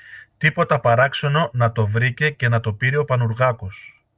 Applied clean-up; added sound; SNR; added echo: none; none; none; none.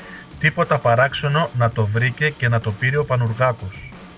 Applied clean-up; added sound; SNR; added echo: none; Drum / Drum kit; 20 dB; none.